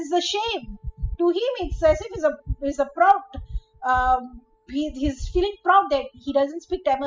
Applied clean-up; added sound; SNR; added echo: classical method spectral subtraction.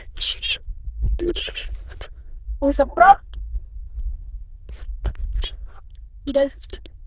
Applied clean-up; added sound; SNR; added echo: neural diffusion model UNIVERSE++.